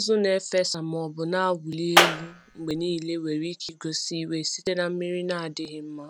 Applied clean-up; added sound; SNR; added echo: none; Clapping; -4 dB; none.